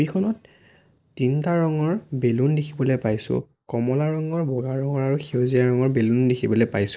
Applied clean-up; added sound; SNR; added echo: neural mask model Resemble Enhance denoiser.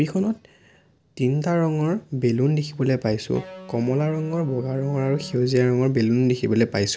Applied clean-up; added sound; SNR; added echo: none; Electric guitar; 18 dB; none.